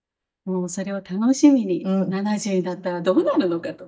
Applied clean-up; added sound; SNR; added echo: neural mask model DeepFilterNet 3.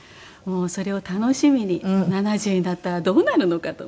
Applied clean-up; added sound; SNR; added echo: none; none; none; none.